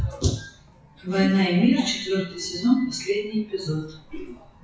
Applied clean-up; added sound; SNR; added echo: classical method WPE with log-MMSE.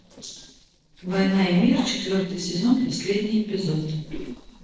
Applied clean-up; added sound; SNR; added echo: neural separator model SepFormer DNS4.